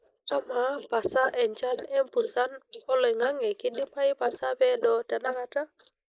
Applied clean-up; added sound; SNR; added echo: neural mask model Resemble Enhance denoiser.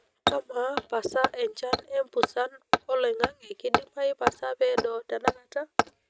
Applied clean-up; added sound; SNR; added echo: neural mask model RNNoise.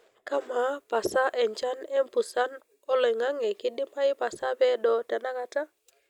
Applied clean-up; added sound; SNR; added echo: none; none; none; none.